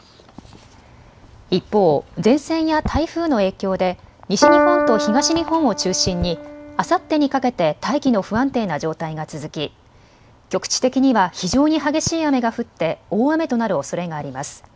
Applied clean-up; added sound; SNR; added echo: none; Piano; 0 dB; none.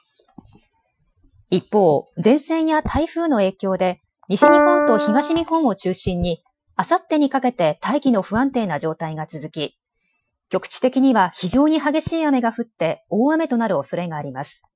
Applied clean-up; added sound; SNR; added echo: classical method Wiener filter.